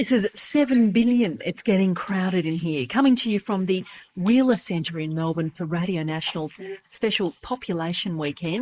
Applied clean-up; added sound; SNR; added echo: neural mask model Resemble Enhance denoiser.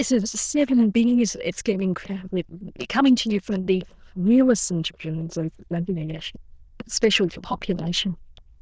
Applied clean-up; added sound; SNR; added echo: neural diffusion model UNIVERSE++.